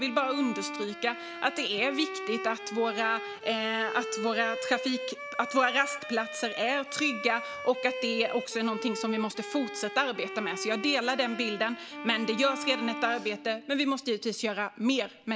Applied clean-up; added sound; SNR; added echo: none; Bowed string instrument; 8 dB; none.